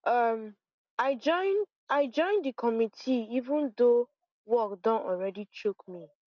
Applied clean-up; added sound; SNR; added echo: none; none; none; none.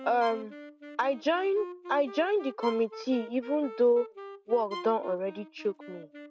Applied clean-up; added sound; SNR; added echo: none; Wind instrument, woodwind instrument + Bowed string instrument; 14 dB; none.